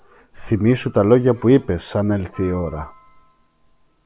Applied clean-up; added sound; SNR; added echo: none; none; none; none.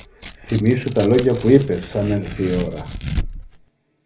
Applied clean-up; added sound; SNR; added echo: none; Tearing; 10 dB; reverberation time 0.3 s.